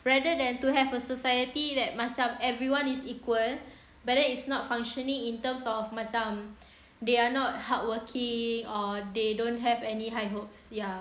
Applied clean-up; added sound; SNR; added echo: none; none; none; none.